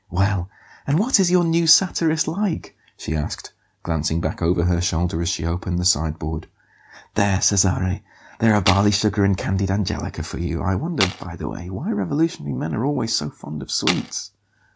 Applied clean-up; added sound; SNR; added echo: none; Tools; 5 dB; none.